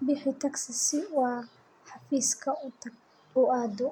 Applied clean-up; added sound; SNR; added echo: none; none; none; none.